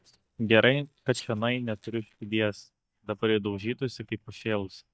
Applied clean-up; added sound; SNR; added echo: neural mask model DeepFilterNet 3.